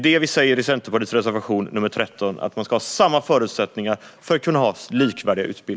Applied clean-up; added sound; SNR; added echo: none; Wind instrument, woodwind instrument; 20 dB; none.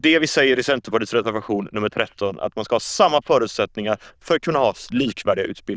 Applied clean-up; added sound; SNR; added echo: neural diffusion model UNIVERSE++.